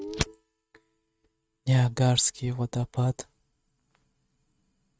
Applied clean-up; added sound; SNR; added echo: neural mask model RNNoise.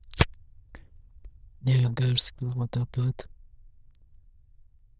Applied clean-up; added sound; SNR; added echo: neural diffusion model UNIVERSE++.